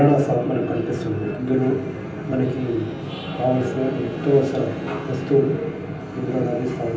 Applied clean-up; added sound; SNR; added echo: none; Bowed string instrument; 18 dB; reverberation time 0.6 s.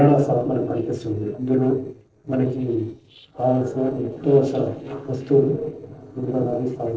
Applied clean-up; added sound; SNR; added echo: neural separator model SepFormer DNS4.